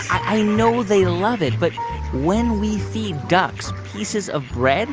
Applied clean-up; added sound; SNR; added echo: none; none; none; none.